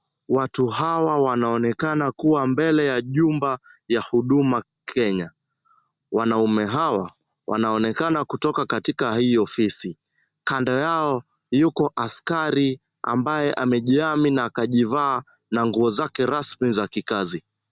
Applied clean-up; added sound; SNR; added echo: none; none; none; none.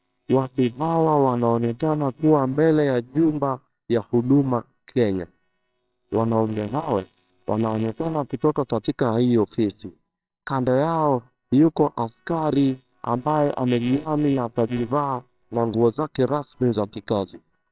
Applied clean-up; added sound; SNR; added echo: neural separator model SepFormer WHAMR!.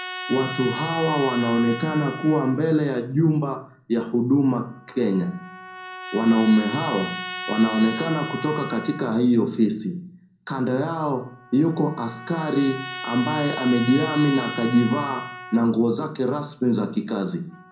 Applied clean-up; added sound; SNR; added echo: none; Trumpet; 13 dB; reverberation time 0.6 s.